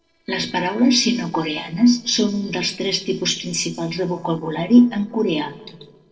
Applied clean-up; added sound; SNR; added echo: neural separator model SepFormer DNS4.